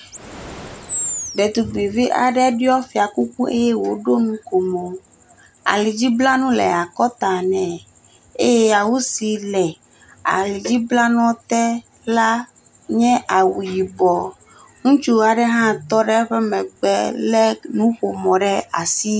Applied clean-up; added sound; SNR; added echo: none; Animal; 10 dB; none.